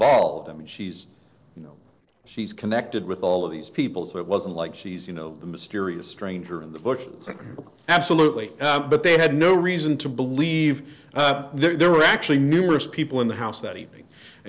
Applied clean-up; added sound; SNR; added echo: neural separator model SepFormer DNS4.